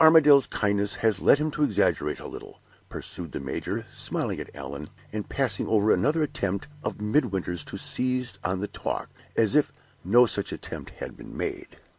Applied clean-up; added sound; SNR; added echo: none; none; none; none.